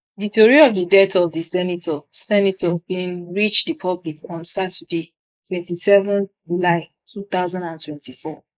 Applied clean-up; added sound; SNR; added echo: neural mask model Resemble Enhance denoiser.